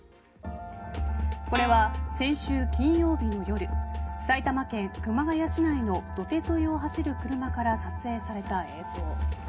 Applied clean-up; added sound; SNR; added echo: none; Guitar; 9 dB; reverberation time 0.3 s.